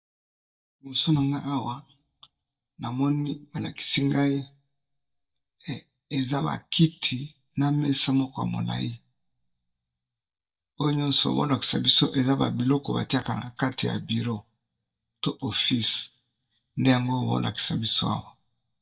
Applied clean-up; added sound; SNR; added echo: neural mask model DeepFilterNet 3.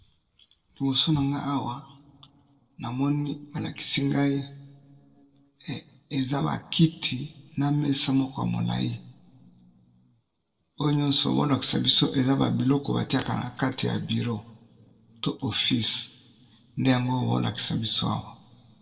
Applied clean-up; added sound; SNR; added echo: neural separator model SepFormer DNS4.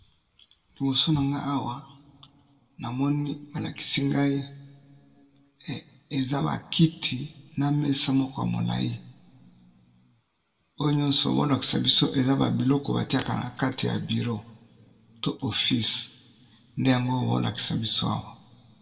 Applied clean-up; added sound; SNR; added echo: none; Shatter / Crushing; 19 dB; reverberation time 1.1 s.